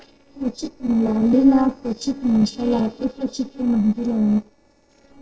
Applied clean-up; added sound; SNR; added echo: neural separator model SepFormer DNS4.